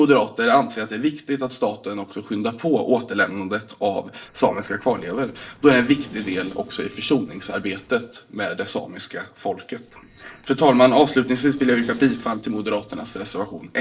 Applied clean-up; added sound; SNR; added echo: neural separator model SepFormer DNS4.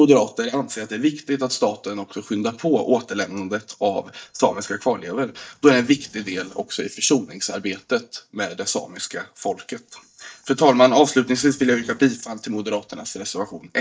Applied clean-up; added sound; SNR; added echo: neural mask model DeepFilterNet 3.